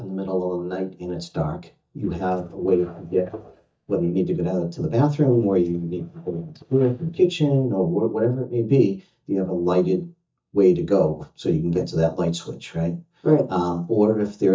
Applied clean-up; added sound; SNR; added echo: neural mask model DeepFilterNet 3.